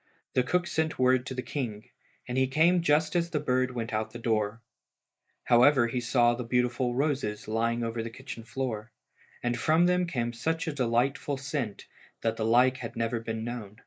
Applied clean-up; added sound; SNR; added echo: neural mask model Resemble Enhance denoiser.